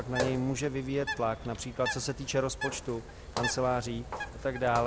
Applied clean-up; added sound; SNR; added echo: none; Walk, footsteps + Bird; 7 dB; none.